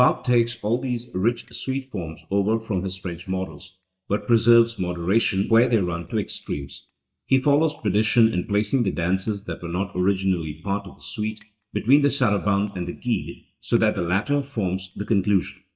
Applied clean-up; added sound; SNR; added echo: neural mask model DeepFilterNet 3.